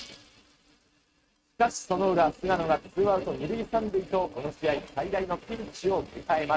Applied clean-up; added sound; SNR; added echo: neural mask model RNNoise.